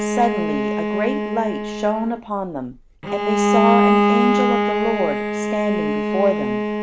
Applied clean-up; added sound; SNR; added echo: none; Bowed string instrument; -4 dB; none.